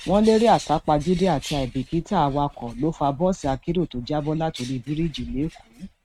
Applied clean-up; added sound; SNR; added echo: neural mask model RNNoise.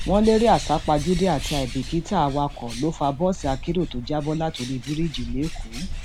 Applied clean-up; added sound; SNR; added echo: none; Bird; 8 dB; none.